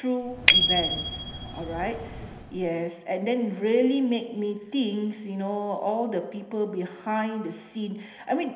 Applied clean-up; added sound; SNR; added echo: none; Bicycle bell; -2 dB; reverberation time 0.9 s.